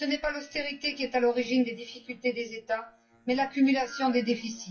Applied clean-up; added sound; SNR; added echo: classical method WPE with log-MMSE.